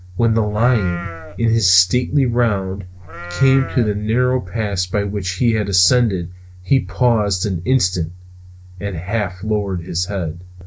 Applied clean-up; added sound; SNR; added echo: none; Livestock, farm animals, working animals; 14 dB; none.